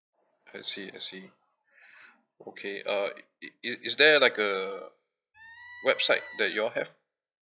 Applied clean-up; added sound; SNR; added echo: classical method log-MMSE.